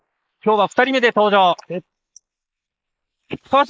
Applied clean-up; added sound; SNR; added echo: neural mask model Resemble Enhance denoiser.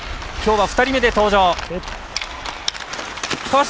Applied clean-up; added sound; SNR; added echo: none; none; none; none.